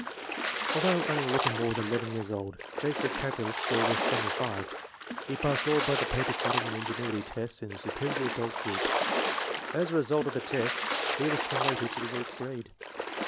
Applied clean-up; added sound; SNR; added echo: none; Splash, splatter; 0 dB; none.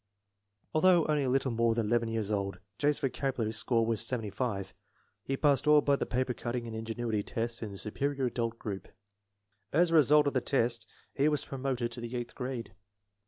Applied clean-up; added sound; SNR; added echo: none; none; none; none.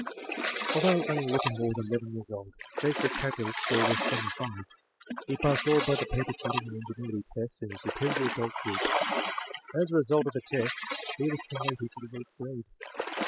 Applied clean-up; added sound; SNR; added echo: classical method spectral subtraction.